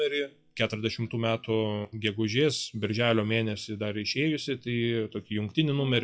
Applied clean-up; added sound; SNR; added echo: classical method WPE with log-MMSE.